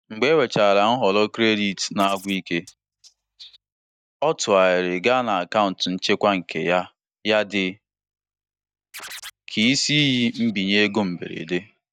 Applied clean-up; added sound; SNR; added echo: neural mask model DeepFilterNet 3.